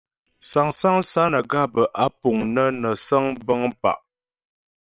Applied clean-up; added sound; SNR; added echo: neural separator model SepFormer WHAM!.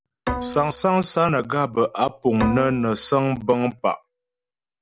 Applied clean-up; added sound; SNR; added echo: none; Bowed string instrument; 11 dB; none.